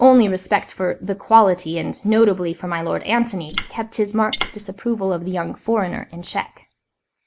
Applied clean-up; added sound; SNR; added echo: neural mask model Resemble Enhance denoiser.